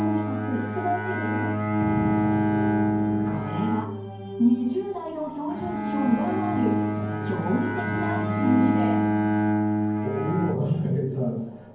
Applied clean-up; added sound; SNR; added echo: none; Bowed string instrument; -2 dB; reverberation time 0.9 s.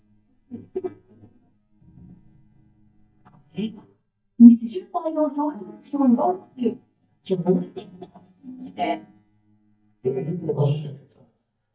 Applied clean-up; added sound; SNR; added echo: neural mask model DeepFilterNet 3.